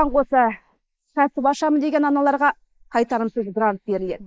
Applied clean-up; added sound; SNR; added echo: neural mask model Resemble Enhance denoiser.